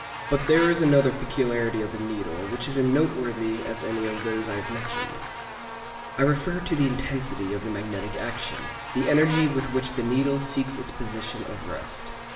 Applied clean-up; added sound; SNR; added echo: none; Buzz; 10 dB; reverberation time 1.1 s.